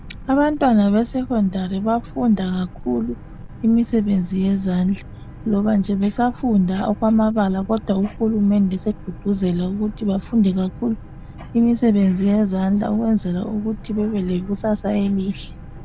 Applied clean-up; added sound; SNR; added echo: none; Boat, Water vehicle; 16 dB; none.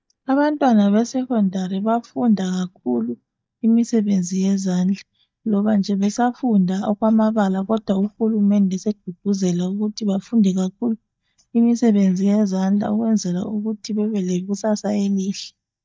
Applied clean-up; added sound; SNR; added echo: neural mask model DeepFilterNet 3.